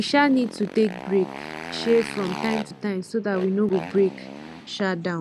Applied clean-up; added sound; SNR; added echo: none; Motorcycle; 12 dB; none.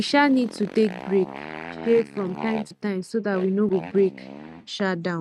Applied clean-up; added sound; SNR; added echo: neural mask model RNNoise.